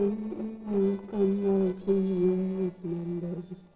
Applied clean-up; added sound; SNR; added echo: neural separator model SepFormer DNS4.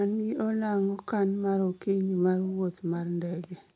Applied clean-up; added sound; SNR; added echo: none; none; none; none.